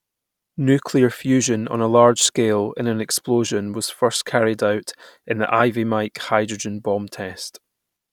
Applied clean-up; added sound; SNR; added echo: none; none; none; none.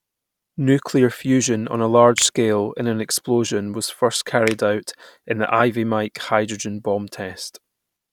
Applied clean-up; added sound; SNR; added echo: none; Finger snapping; 18 dB; none.